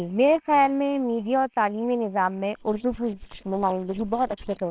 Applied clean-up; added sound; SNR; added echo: neural separator model SepFormer WHAMR!.